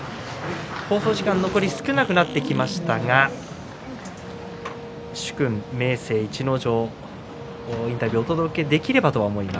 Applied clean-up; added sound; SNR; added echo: none; Fart + Wind instrument, woodwind instrument; 18 dB; none.